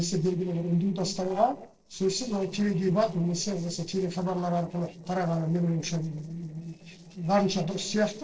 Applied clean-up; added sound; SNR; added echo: neural separator model SepFormer DNS4.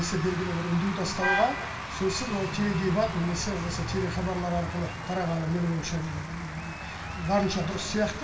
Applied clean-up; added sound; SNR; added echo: none; Applause / Crowd / Cheering; 10 dB; reverberation time 2.5 s.